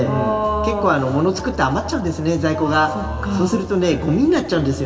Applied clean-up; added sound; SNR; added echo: none; none; none; reverberation time 2.8 s.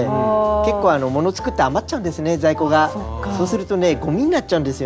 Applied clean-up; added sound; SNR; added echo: none; none; none; none.